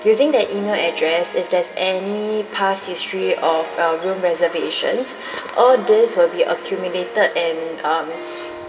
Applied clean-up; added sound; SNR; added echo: none; Harp; 16 dB; reverberation time 2.2 s.